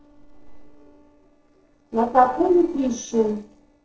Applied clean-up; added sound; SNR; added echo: neural separator model SepFormer DNS4.